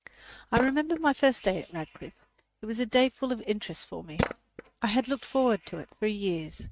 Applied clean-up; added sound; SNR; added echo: neural mask model RNNoise.